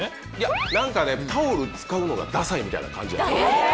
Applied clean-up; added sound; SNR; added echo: none; none; none; none.